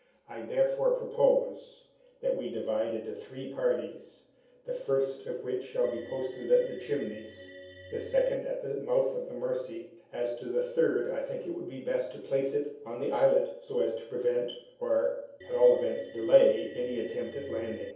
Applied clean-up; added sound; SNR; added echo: none; Organ; 18 dB; reverberation time 0.7 s.